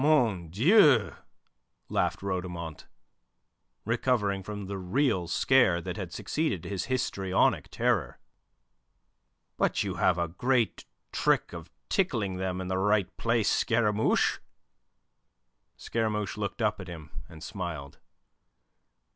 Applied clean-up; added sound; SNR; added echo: none; none; none; none.